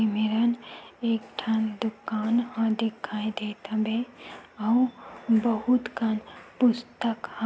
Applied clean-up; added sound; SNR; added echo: none; none; none; none.